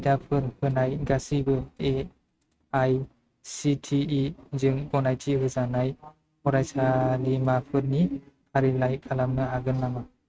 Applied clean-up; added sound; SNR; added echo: neural mask model RNNoise.